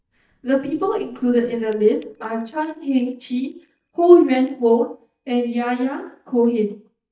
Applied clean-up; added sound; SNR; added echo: neural mask model DeepFilterNet 3.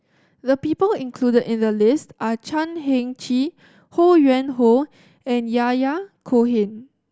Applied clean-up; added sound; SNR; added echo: none; none; none; none.